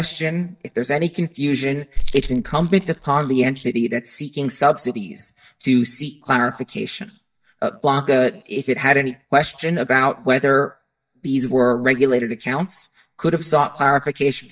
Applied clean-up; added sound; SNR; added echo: neural mask model DeepFilterNet 3.